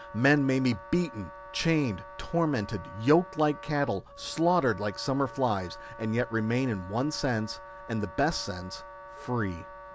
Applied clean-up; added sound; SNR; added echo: none; Wind instrument, woodwind instrument; 16 dB; none.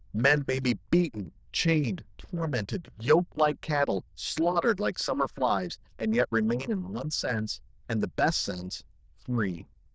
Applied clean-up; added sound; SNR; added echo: neural diffusion model UNIVERSE++.